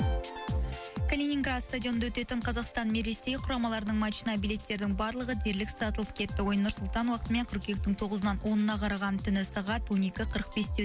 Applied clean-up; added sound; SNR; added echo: none; none; none; none.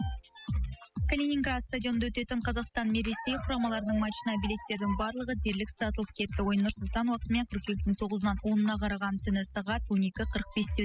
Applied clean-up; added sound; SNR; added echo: classical method spectral subtraction.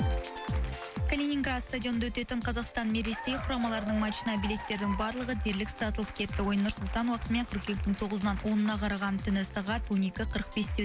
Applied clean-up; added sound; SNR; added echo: none; Applause / Cheering; 15 dB; none.